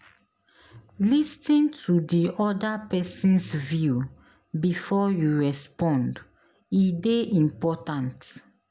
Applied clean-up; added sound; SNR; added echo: none; none; none; none.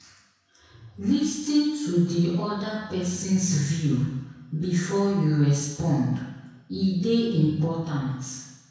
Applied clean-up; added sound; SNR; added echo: none; none; none; reverberation time 1.1 s.